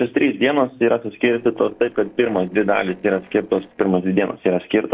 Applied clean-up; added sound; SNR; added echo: neural separator model SepFormer DNS4.